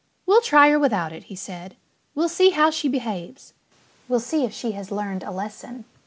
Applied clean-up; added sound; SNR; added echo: none; none; none; none.